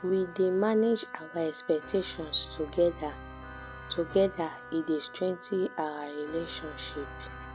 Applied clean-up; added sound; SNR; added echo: none; Wind instrument, woodwind instrument + Organ; 14 dB; none.